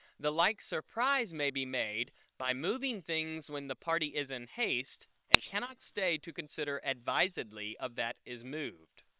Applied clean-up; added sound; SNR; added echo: neural separator model SepFormer WHAM!.